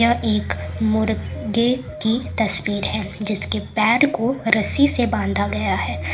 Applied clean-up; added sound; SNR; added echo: none; Telephone; 10 dB; reverberation time 0.4 s.